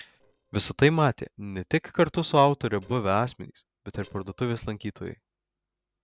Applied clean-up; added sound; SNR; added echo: neural separator model SepFormer DNS4.